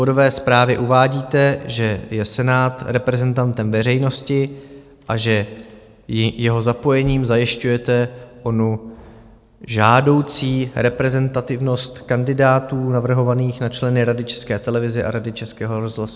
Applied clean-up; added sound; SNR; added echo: none; none; none; none.